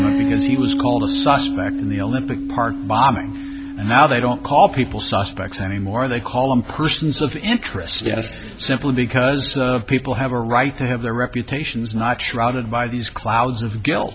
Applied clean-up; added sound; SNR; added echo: none; Piano; 7 dB; none.